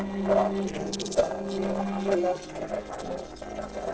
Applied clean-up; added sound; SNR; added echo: neural separator model SepFormer DNS4.